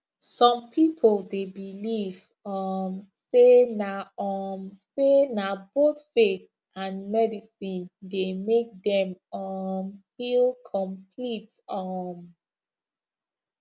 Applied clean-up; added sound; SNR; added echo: none; none; none; none.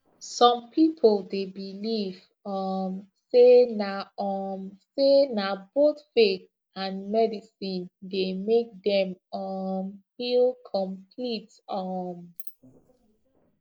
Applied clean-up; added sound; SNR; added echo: neural mask model Resemble Enhance denoiser.